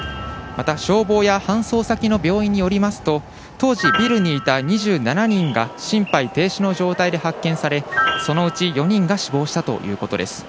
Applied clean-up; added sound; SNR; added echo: none; Piano; 11 dB; none.